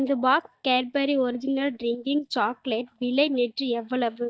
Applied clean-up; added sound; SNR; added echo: neural mask model DeepFilterNet 3.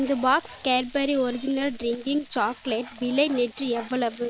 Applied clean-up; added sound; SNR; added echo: none; Frying (food); 18 dB; none.